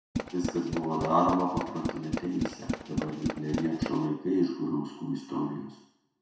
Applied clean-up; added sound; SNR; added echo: none; Tools; 4 dB; reverberation time 0.7 s.